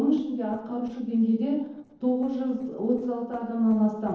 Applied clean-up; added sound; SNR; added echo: neural separator model SepFormer DNS4.